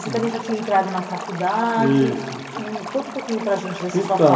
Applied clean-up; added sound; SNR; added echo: none; Stream; 12 dB; reverberation time 2.8 s.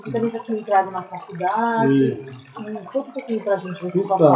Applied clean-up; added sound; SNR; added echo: classical method WPE with log-MMSE.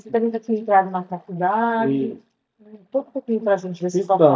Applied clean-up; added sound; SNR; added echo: neural mask model DeepFilterNet 3.